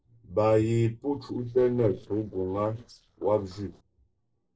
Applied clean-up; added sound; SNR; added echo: neural separator model SepFormer DNS4.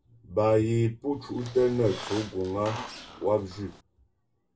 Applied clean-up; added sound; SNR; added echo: none; Squeak; 14 dB; reverberation time 0.2 s.